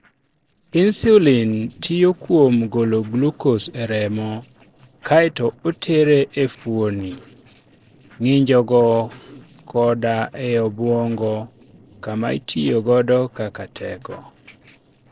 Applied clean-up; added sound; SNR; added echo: neural separator model SepFormer DNS4.